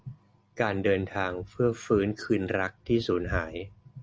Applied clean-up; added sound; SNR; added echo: none; none; none; none.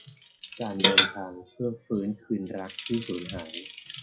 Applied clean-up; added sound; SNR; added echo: classical method WPE with log-MMSE.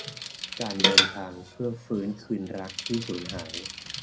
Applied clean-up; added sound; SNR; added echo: none; Bicycle; -3 dB; reverberation time 0.2 s.